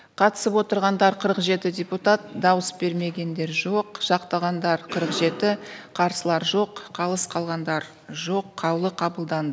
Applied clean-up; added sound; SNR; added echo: none; none; none; none.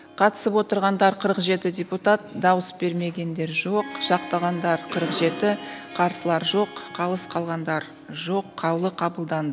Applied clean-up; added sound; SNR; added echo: none; Harp; 17 dB; none.